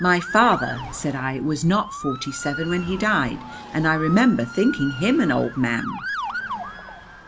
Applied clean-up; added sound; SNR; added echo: none; Motor vehicle (road) / Siren; 11 dB; none.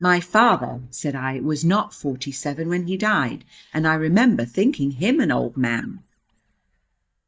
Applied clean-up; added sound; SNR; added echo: neural mask model DeepFilterNet 3.